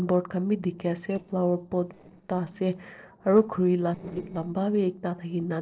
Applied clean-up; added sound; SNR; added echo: neural separator model SepFormer DNS4.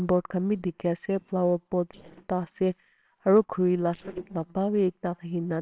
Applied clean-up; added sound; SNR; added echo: neural separator model SepFormer WHAMR!.